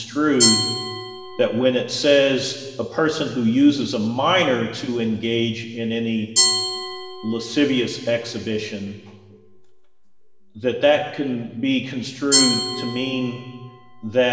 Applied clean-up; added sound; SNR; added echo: none; Glass; 6 dB; reverberation time 1.3 s.